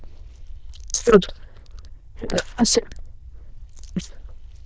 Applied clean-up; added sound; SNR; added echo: neural diffusion model UNIVERSE++.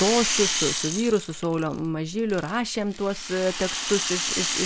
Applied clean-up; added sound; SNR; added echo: none; Rattle; 4 dB; none.